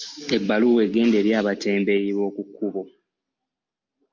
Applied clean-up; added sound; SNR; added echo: none; none; none; none.